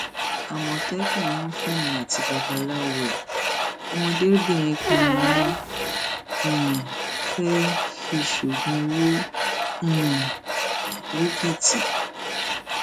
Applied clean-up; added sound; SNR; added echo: none; Squeak + Tools; 0 dB; none.